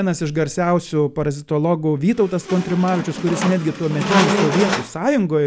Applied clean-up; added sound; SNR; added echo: none; Squeak; 4 dB; none.